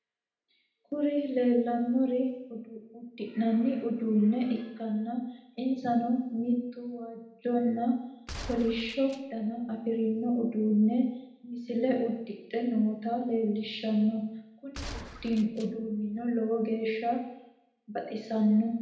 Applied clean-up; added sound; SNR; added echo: none; Gunshot, gunfire; 14 dB; reverberation time 0.8 s.